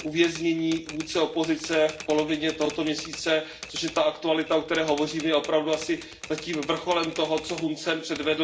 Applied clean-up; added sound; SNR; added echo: none; Typewriter; 16 dB; reverberation time 0.5 s.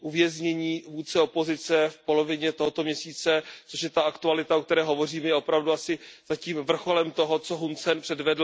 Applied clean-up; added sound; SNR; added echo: none; none; none; none.